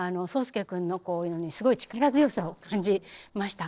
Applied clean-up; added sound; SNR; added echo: neural separator model SepFormer DNS4.